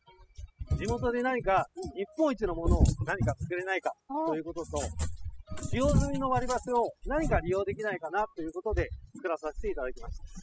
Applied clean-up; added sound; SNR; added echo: classical method spectral subtraction.